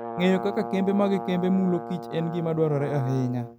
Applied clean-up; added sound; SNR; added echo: none; Brass instrument; 9 dB; none.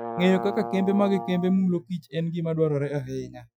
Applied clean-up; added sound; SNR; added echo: classical method Wiener filter.